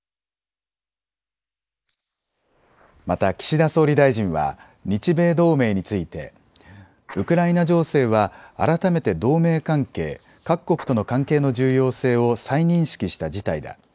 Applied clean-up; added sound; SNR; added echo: neural mask model Resemble Enhance denoiser.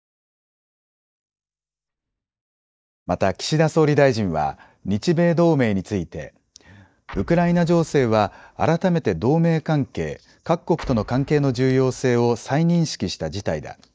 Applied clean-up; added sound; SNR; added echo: neural mask model DeepFilterNet 3.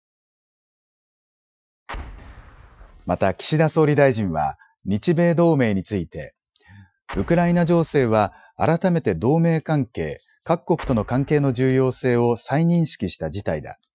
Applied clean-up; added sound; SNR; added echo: classical method Wiener filter.